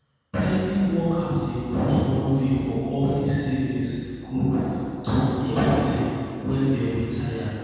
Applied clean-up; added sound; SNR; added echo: none; none; none; reverberation time 2.1 s.